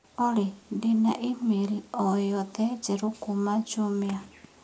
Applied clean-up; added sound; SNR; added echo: none; none; none; none.